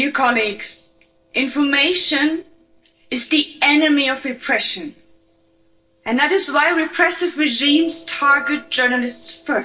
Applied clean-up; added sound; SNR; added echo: neural separator model SepFormer DNS4.